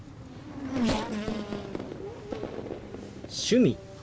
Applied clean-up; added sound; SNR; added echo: none; Race car, auto racing / Accelerating, revving, vroom; 2 dB; none.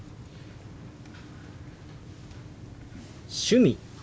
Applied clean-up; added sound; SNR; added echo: none; none; none; none.